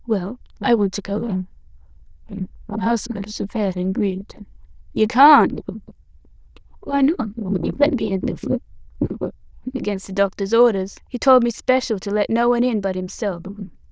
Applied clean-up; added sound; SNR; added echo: neural diffusion model UNIVERSE++.